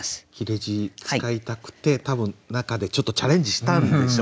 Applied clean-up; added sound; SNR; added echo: none; none; none; none.